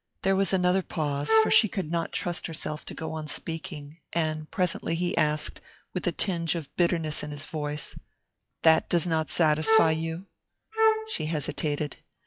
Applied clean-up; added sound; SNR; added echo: classical method log-MMSE.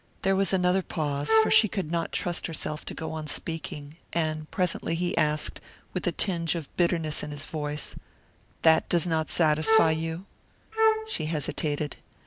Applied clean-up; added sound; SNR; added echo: none; Wind instrument, woodwind instrument; -2 dB; none.